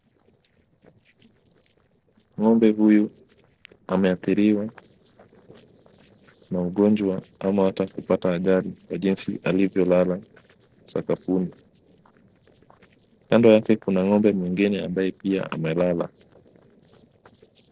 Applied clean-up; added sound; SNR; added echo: neural separator model SepFormer DNS4.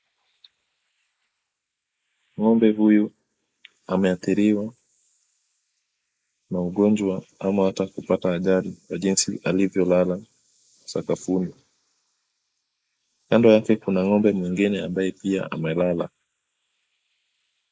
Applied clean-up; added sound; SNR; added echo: neural mask model Resemble Enhance denoiser.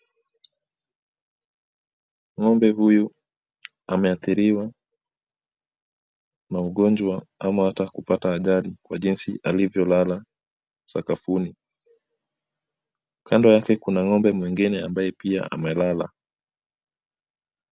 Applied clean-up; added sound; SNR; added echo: none; none; none; none.